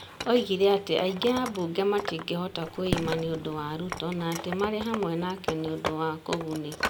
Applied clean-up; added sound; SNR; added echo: none; Fireworks + Wood; 8 dB; none.